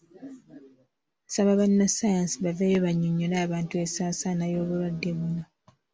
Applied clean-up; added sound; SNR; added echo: none; Guitar; 16 dB; none.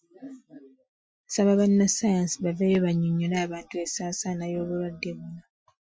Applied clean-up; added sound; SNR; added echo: classical method Wiener filter.